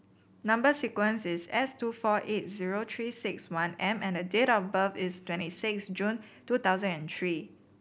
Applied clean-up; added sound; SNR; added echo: none; none; none; none.